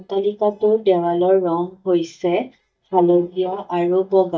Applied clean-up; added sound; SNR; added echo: neural mask model DeepFilterNet 3.